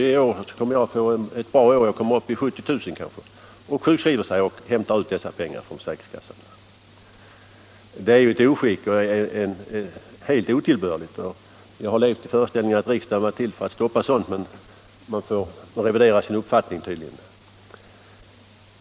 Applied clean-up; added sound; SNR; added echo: none; none; none; none.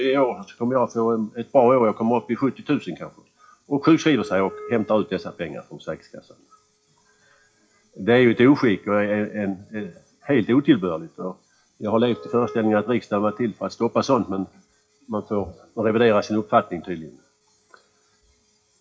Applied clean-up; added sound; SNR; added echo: classical method WPE with log-MMSE.